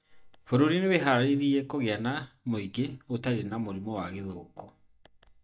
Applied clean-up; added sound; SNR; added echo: neural mask model DeepFilterNet 3.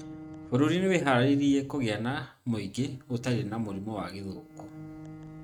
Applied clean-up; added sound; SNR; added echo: neural mask model RNNoise.